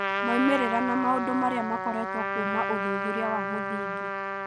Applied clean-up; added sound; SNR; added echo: none; Trumpet; 1 dB; none.